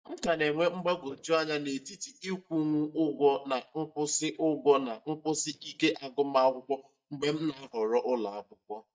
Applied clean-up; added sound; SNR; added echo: neural mask model DeepFilterNet 3.